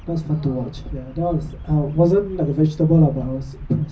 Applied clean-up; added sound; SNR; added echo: none; Bird vocalization, bird call, bird song; 15 dB; reverberation time 0.4 s.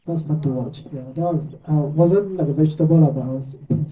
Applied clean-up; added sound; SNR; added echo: neural separator model SepFormer DNS4.